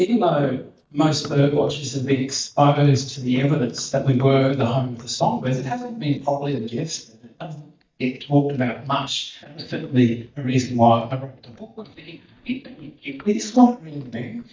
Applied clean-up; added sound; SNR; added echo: neural mask model DeepFilterNet 3.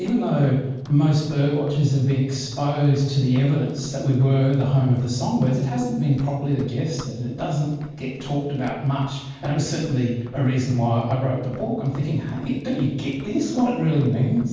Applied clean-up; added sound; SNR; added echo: neural separator model SepFormer DNS4.